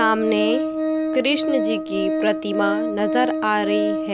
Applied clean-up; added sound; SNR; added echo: none; Organ; 0 dB; none.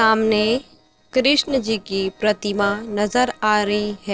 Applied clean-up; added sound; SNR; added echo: neural separator model SepFormer DNS4.